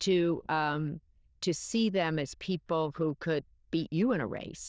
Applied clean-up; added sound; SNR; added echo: neural diffusion model UNIVERSE++.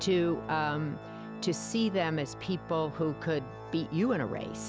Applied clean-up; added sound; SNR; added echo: none; Organ; 11 dB; none.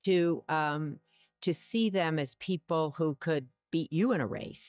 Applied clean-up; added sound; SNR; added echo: neural mask model DeepFilterNet 3.